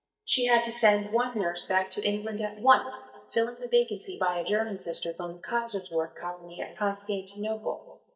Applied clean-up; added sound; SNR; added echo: neural mask model DeepFilterNet 3.